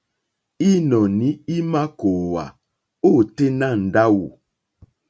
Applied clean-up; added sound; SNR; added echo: none; none; none; none.